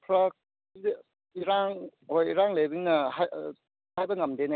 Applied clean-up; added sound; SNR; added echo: none; none; none; none.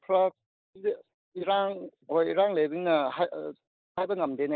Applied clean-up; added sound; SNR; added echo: neural mask model Resemble Enhance denoiser.